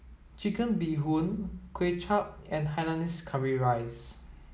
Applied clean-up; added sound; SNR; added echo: none; none; none; none.